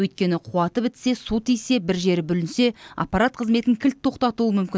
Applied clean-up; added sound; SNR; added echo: none; none; none; none.